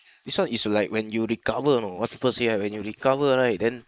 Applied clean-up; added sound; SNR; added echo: neural mask model Resemble Enhance denoiser.